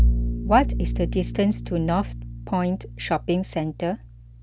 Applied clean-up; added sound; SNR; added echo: none; Bowed string instrument; 2 dB; none.